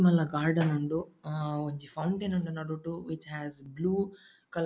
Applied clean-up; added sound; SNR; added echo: none; none; none; none.